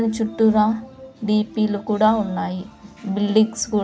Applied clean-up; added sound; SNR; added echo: none; none; none; none.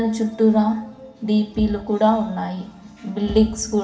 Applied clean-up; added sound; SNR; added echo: none; Thump, thud; 17 dB; reverberation time 0.6 s.